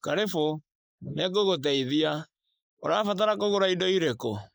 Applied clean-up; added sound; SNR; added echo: neural mask model Resemble Enhance denoiser.